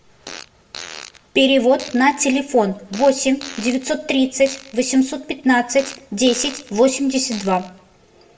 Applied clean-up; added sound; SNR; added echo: none; Fart; 19 dB; reverberation time 0.6 s.